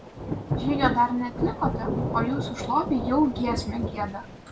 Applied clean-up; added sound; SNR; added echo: none; Thunder / Rain; 3 dB; none.